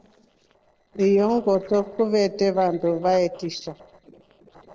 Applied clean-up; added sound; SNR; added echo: neural separator model SepFormer DNS4.